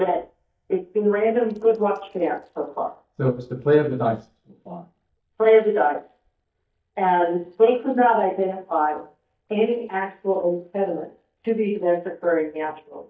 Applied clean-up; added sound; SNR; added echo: neural mask model DeepFilterNet 3.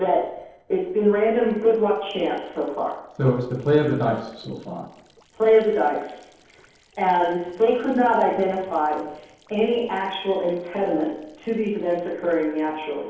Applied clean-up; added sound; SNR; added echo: neural separator model SepFormer DNS4.